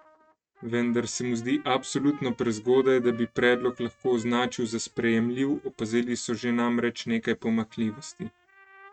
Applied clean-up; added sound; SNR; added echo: neural mask model RNNoise.